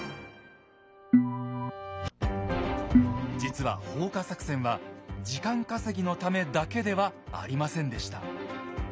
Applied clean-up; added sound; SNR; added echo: none; Organ; -4 dB; none.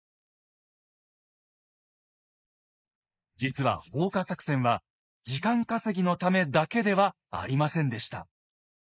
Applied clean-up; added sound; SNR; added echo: neural mask model Resemble Enhance denoiser.